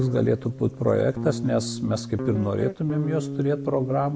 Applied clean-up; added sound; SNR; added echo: none; Guitar; 8 dB; none.